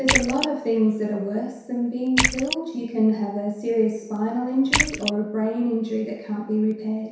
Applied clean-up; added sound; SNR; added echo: none; Splash, splatter; 5 dB; reverberation time 0.7 s.